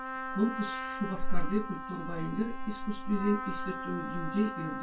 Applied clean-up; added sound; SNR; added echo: none; Trumpet; 9 dB; reverberation time 0.2 s.